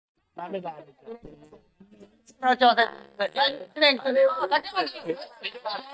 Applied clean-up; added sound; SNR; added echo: neural mask model DeepFilterNet 3.